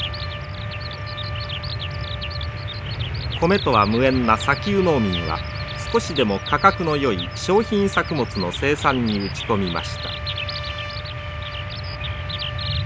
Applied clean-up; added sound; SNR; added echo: none; Trumpet; 16 dB; none.